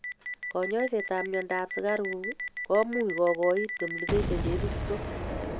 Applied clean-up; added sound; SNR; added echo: none; Boom; 4 dB; none.